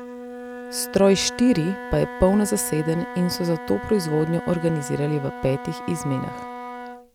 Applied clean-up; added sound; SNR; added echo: none; Wind instrument, woodwind instrument; 11 dB; none.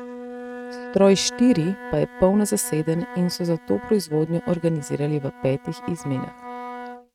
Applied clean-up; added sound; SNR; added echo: neural mask model RNNoise.